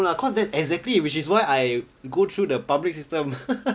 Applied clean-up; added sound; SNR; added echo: none; none; none; none.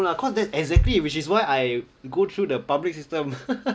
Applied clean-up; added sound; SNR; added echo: none; Bass drum; 2 dB; none.